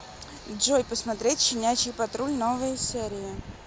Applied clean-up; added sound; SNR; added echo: none; none; none; none.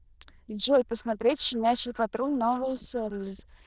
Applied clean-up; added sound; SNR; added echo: neural diffusion model UNIVERSE++.